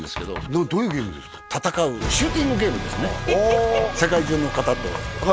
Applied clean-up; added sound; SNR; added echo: none; Writing + Wind instrument, woodwind instrument; 14 dB; none.